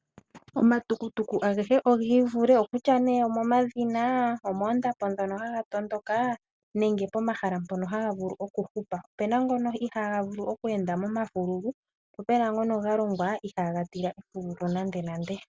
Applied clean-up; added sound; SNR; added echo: none; none; none; none.